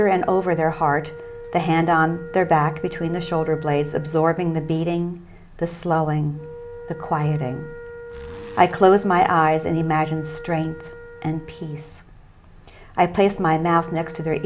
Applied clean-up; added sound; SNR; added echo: none; Wind instrument, woodwind instrument + Zipper (clothing); 16 dB; none.